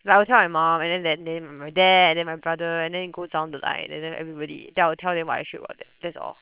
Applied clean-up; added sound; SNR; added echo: neural separator model SepFormer WHAM!.